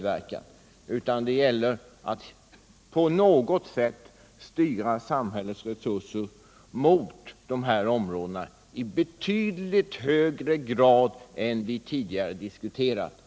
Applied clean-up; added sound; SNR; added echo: none; none; none; none.